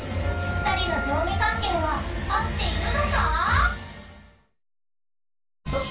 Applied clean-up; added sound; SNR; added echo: none; Wind instrument, woodwind instrument; 9 dB; reverberation time 0.2 s.